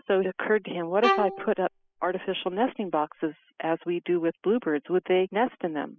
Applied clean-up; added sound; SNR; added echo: classical method spectral subtraction.